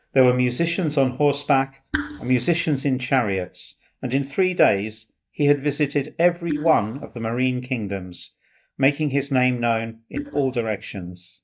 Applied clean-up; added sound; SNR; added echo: neural mask model DeepFilterNet 3.